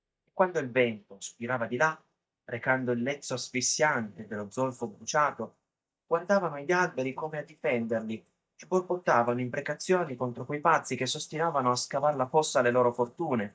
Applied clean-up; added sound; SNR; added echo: neural mask model DeepFilterNet 3.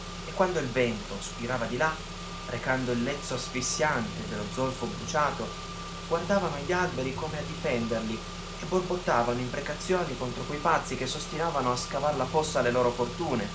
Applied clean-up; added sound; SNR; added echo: none; Engine / Car; 8 dB; none.